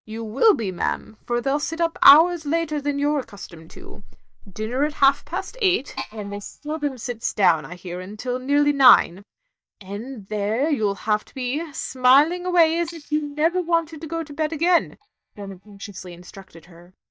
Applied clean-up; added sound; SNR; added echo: neural mask model DeepFilterNet 3.